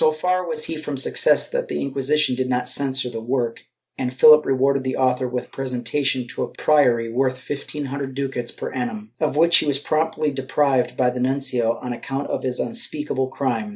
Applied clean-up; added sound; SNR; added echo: none; none; none; none.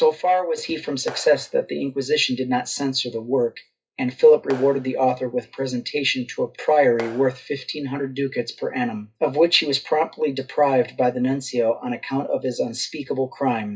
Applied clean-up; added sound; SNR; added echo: classical method WPE with log-MMSE.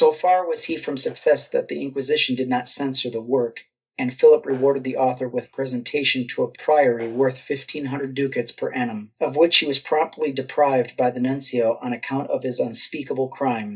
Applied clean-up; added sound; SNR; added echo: neural mask model DeepFilterNet 3.